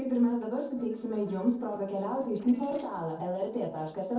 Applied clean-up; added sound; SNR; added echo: neural separator model SepFormer DNS4.